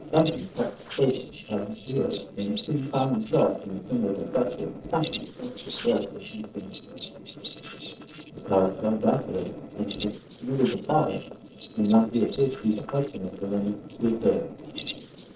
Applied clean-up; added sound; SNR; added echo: neural separator model SepFormer DNS4.